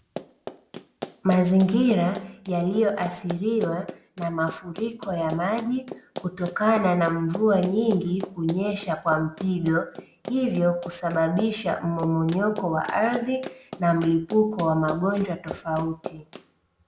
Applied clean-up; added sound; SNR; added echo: none; Run; 15 dB; none.